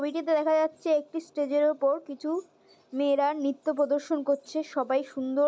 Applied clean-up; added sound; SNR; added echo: none; none; none; none.